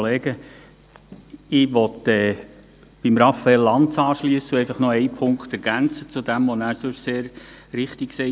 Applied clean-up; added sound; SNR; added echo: none; none; none; none.